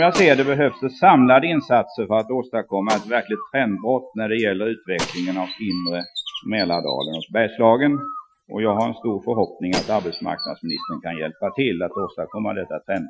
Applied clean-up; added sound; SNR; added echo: classical method Wiener filter.